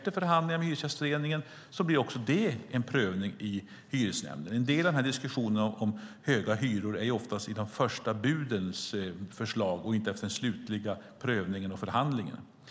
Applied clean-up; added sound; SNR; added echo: none; none; none; none.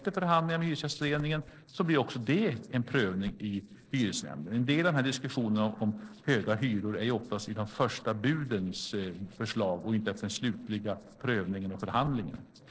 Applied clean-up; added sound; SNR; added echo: neural separator model SepFormer DNS4.